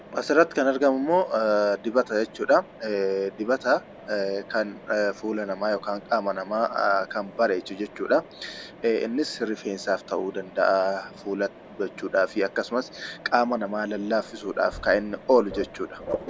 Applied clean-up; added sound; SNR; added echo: none; Mechanisms; 17 dB; none.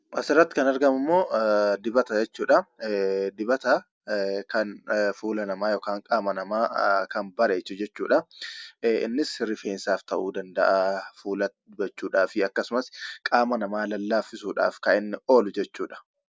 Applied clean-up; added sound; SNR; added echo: none; none; none; none.